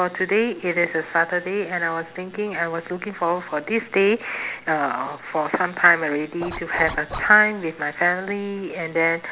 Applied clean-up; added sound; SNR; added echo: none; Zipper (clothing); 10 dB; none.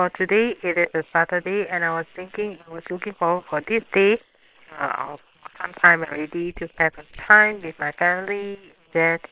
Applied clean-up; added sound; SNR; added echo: neural separator model SepFormer WHAM!.